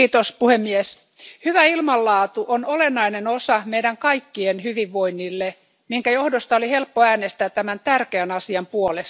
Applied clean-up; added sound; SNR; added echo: none; none; none; none.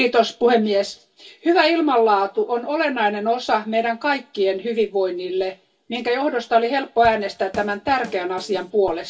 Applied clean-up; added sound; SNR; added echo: none; Drum / Drum kit; 19 dB; reverberation time 0.1 s.